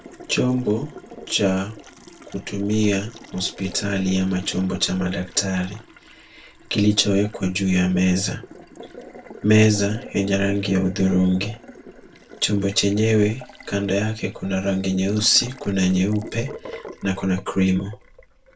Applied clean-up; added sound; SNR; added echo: none; Water tap, faucet; 18 dB; reverberation time 0.2 s.